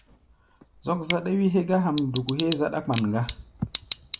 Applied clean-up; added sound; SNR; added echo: none; Tick / Bicycle; 12 dB; none.